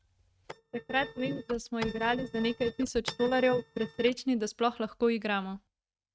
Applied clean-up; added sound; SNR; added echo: neural mask model RNNoise.